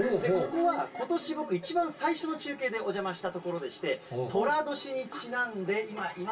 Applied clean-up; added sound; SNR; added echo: none; none; none; reverberation time 0.2 s.